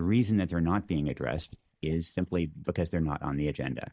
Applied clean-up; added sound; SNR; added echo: neural mask model DeepFilterNet 3.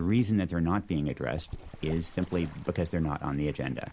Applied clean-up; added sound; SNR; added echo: none; Bird / Fowl; 18 dB; none.